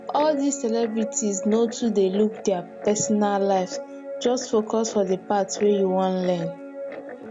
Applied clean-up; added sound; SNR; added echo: none; Guitar; 11 dB; none.